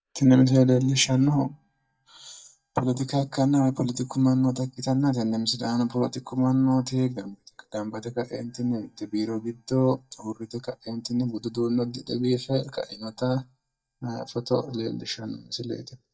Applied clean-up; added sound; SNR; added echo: neural mask model DeepFilterNet 3.